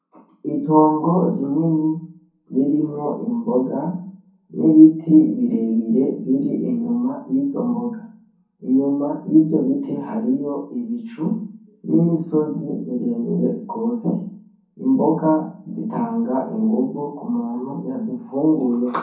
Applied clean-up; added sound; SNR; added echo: none; none; none; reverberation time 0.6 s.